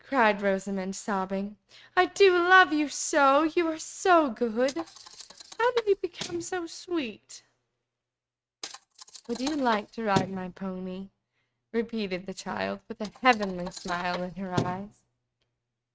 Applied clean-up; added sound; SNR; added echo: neural mask model RNNoise.